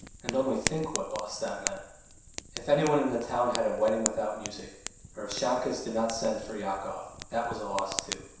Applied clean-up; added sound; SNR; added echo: none; Fire; 8 dB; reverberation time 0.7 s.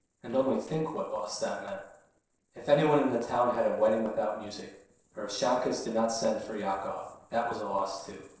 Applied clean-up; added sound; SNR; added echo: neural separator model SepFormer DNS4.